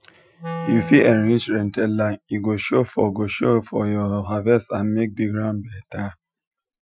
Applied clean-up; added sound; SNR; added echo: classical method Wiener filter.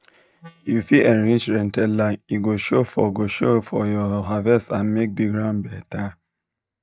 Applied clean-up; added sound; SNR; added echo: neural mask model DeepFilterNet 3.